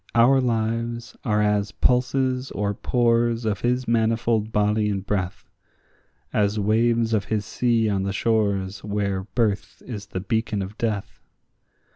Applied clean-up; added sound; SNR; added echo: none; none; none; none.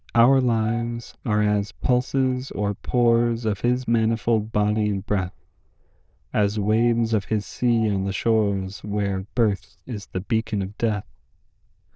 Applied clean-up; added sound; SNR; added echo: neural diffusion model UNIVERSE++.